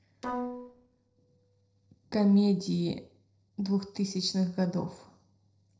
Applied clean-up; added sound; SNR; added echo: neural separator model SepFormer DNS4.